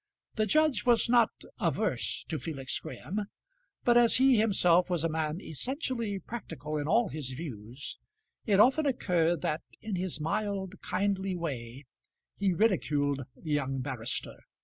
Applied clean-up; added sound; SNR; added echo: none; none; none; none.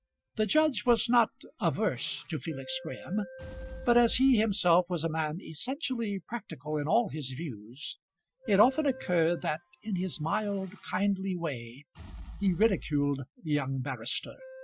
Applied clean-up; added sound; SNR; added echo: classical method Wiener filter.